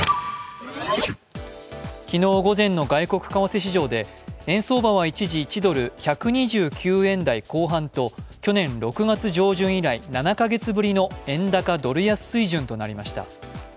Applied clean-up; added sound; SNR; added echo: none; none; none; none.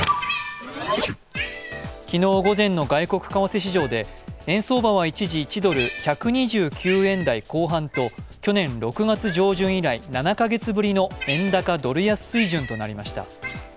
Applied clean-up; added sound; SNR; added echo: none; Cat; 14 dB; none.